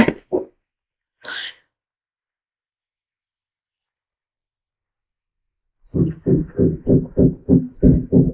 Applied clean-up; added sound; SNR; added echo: neural mask model Resemble Enhance denoiser.